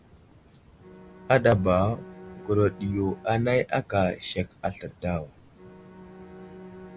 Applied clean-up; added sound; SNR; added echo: none; Bowed string instrument; 20 dB; none.